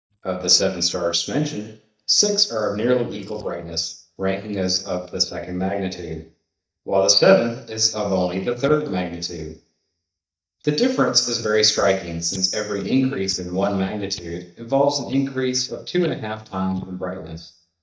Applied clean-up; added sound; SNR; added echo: neural mask model DeepFilterNet 3.